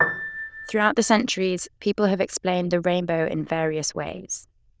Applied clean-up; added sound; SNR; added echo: neural diffusion model UNIVERSE++.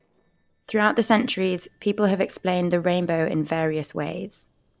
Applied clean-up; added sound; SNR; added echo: neural separator model SepFormer DNS4.